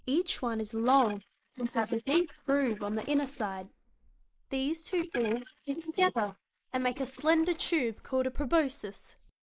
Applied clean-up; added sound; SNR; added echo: neural mask model Resemble Enhance denoiser.